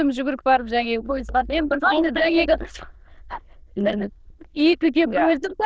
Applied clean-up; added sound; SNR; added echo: neural diffusion model UNIVERSE++.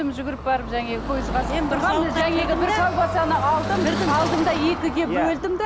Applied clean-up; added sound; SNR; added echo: none; Crowd + Car passing by / Traffic noise, roadway noise; 5 dB; none.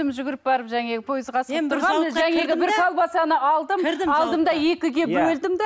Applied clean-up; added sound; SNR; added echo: none; none; none; none.